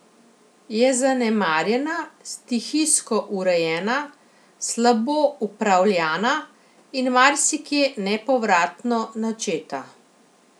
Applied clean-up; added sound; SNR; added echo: none; none; none; none.